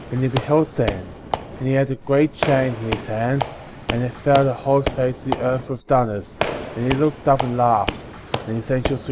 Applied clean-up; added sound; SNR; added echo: none; Squeak / Walk, footsteps; 8 dB; none.